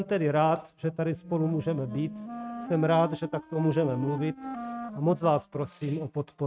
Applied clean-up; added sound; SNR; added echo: neural mask model RNNoise.